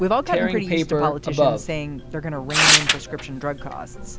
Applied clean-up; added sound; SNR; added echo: none; Tearing; -4 dB; none.